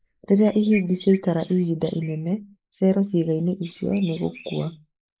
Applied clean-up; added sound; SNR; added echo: neural mask model Resemble Enhance denoiser.